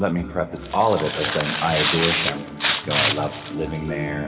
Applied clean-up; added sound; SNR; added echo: none; Tearing; 2 dB; reverberation time 2.5 s.